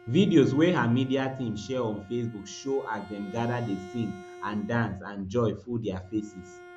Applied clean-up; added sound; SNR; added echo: none; Bowed string instrument; 20 dB; none.